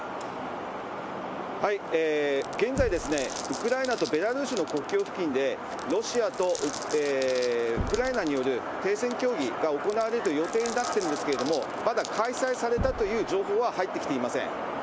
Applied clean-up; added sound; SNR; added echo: none; Knock + Glass; 14 dB; none.